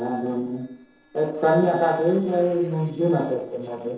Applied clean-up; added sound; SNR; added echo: neural separator model SepFormer DNS4.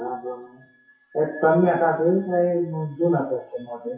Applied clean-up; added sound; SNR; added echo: classical method WPE with log-MMSE.